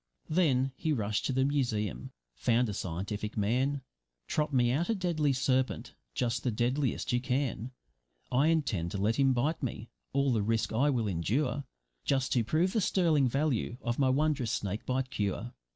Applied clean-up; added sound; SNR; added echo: none; none; none; none.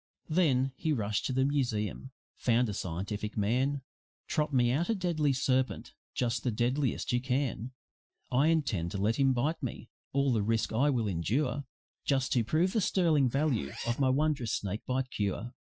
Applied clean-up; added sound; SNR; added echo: classical method Wiener filter.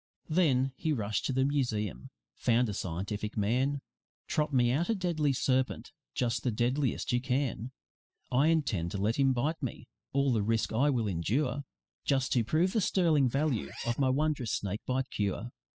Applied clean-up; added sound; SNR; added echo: classical method spectral subtraction.